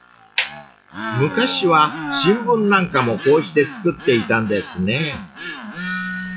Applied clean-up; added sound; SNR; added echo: classical method log-MMSE.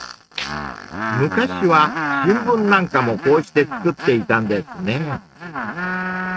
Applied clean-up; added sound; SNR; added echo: neural mask model RNNoise.